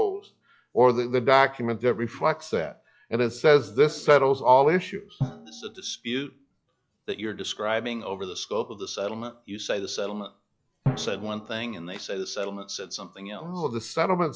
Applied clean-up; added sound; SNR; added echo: classical method log-MMSE.